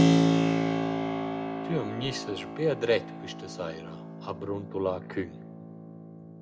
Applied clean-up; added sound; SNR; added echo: none; Keyboard (musical); -4 dB; reverberation time 1.5 s.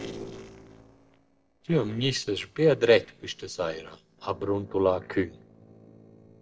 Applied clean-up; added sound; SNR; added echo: neural separator model SepFormer DNS4.